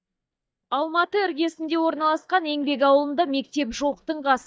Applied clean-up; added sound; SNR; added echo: neural mask model DeepFilterNet 3.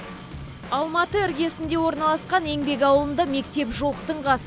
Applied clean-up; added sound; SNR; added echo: none; Drum / Drum kit; 13 dB; none.